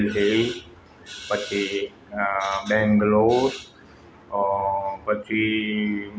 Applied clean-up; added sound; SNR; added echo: none; none; none; none.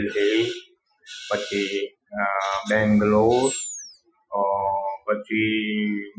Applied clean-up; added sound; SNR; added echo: classical method Wiener filter.